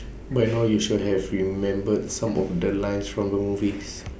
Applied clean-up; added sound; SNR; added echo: none; none; none; none.